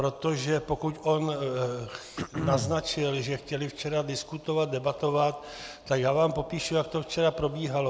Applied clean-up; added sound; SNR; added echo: none; Cough; 7 dB; none.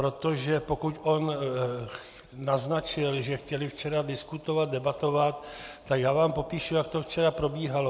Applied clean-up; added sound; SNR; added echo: none; none; none; none.